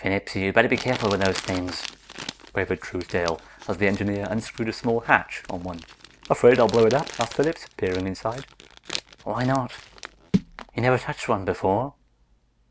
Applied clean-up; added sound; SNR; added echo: none; Crumpling, crinkling; 12 dB; none.